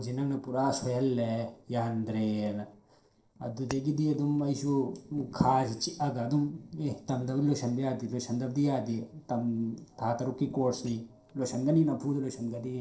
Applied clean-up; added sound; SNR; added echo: neural separator model SepFormer DNS4.